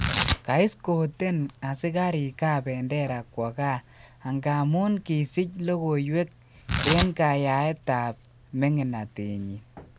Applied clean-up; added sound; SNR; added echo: none; Tearing; 7 dB; none.